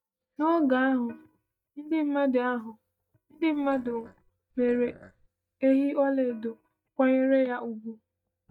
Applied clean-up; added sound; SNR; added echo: neural mask model DeepFilterNet 3.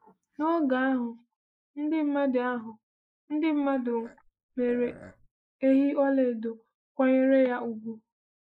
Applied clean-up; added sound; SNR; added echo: neural mask model Resemble Enhance denoiser.